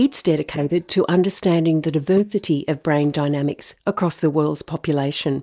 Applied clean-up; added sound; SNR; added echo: neural mask model DeepFilterNet 3.